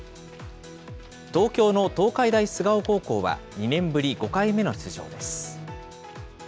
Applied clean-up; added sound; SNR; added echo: none; Bowed string instrument; 18 dB; none.